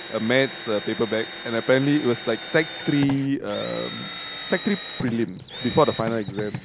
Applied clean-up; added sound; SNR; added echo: none; Drill; 11 dB; none.